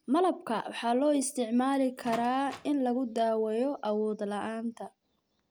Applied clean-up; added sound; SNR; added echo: none; Door; 20 dB; none.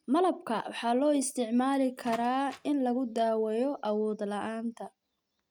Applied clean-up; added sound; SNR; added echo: neural mask model RNNoise.